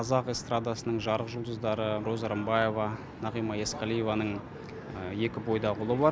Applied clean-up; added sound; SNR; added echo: none; none; none; none.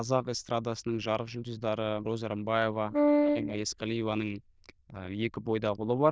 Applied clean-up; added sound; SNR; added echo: neural diffusion model UNIVERSE++.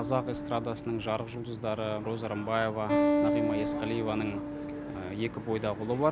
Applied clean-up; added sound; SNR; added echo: none; Acoustic guitar; 2 dB; none.